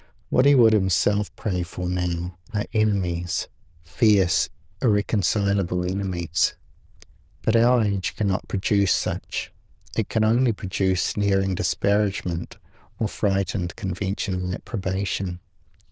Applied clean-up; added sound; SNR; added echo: neural diffusion model UNIVERSE++.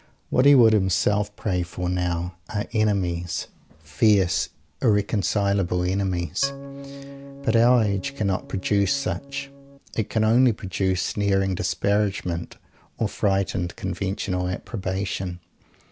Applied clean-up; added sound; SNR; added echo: none; Organ; 15 dB; none.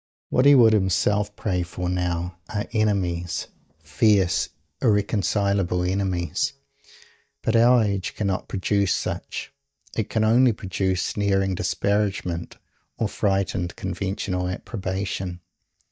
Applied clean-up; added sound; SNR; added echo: neural mask model DeepFilterNet 3.